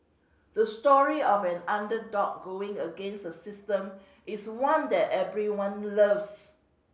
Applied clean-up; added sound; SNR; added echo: none; none; none; none.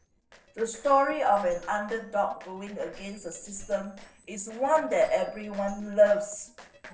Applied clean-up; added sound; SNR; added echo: neural separator model SepFormer DNS4.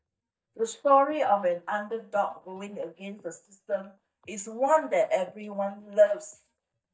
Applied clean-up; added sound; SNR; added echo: neural mask model DeepFilterNet 3.